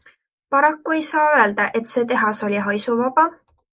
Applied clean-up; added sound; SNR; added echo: neural mask model Resemble Enhance denoiser.